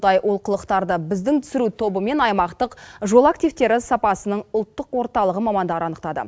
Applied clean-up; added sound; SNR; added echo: none; none; none; none.